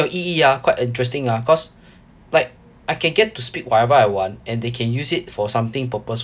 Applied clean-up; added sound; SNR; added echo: none; none; none; none.